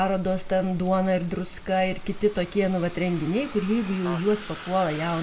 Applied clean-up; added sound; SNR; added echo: none; Bus; 17 dB; reverberation time 0.3 s.